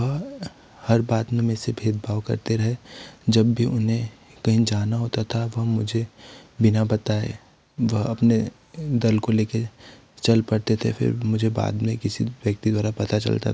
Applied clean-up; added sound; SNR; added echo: none; none; none; none.